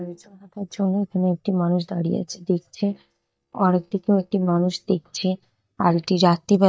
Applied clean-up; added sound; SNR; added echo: neural mask model DeepFilterNet 3.